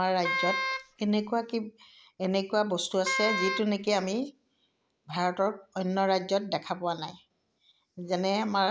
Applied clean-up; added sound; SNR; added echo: none; Wind instrument, woodwind instrument; 3 dB; none.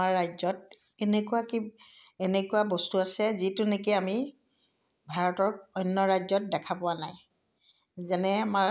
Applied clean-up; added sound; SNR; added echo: none; none; none; none.